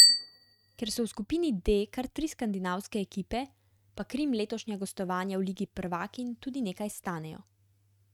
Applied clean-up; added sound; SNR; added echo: neural mask model RNNoise.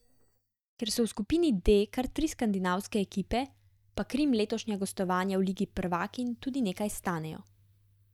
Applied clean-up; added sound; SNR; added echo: neural mask model DeepFilterNet 3.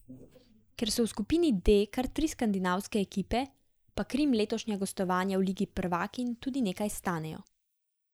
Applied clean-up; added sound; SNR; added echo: neural mask model Resemble Enhance denoiser.